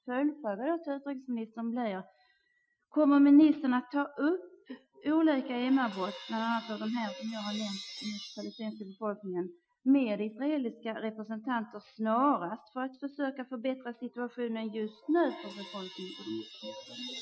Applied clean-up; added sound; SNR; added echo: classical method Wiener filter.